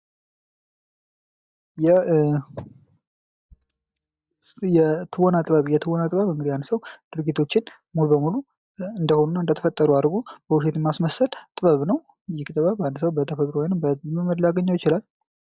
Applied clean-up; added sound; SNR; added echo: neural mask model DeepFilterNet 3.